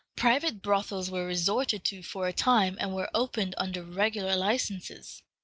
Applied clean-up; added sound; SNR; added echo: none; none; none; none.